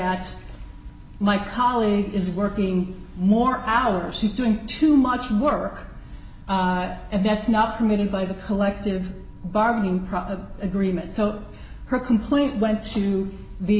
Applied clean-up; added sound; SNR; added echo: none; none; none; none.